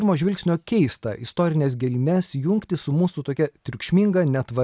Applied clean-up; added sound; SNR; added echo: none; none; none; none.